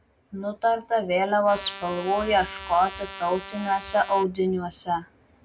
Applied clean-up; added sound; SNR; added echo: none; Trumpet; 14 dB; none.